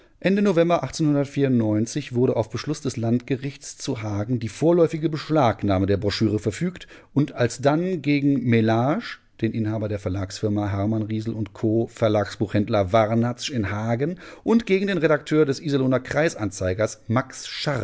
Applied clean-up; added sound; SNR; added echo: none; none; none; none.